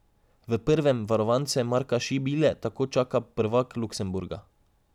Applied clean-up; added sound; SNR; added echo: none; none; none; none.